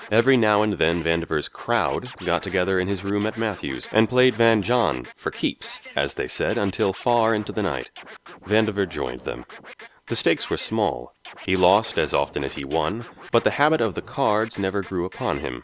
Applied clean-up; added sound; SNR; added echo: none; Scratching (performance technique); 20 dB; none.